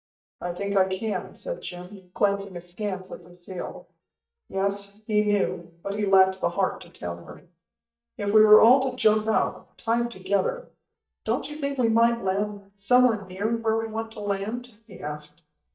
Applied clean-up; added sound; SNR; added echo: neural mask model DeepFilterNet 3.